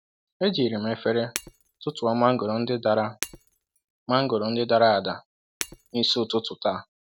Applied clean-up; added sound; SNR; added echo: none; Shatter; 16 dB; none.